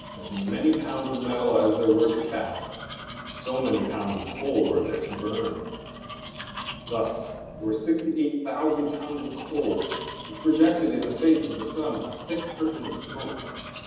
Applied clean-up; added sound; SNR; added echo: none; Domestic sounds, home sounds; 11 dB; reverberation time 1.1 s.